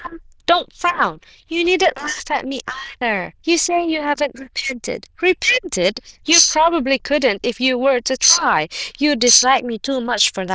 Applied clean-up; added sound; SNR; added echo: neural diffusion model UNIVERSE++.